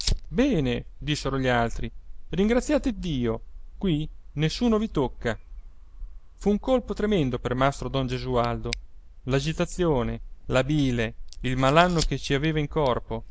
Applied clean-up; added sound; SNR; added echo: none; Fire; 10 dB; none.